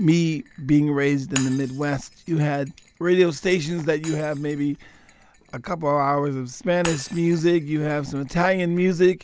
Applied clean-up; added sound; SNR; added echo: none; Shatter; 19 dB; none.